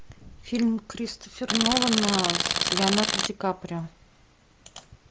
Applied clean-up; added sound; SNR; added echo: none; Tools; -3 dB; none.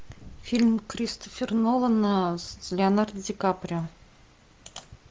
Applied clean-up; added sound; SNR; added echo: none; none; none; none.